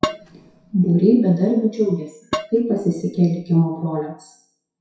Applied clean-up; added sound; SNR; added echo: classical method WPE with log-MMSE.